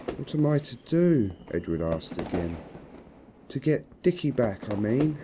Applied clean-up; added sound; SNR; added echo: none; Fire / Fireworks; 14 dB; none.